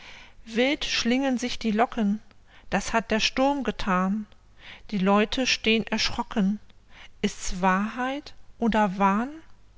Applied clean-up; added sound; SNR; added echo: none; none; none; none.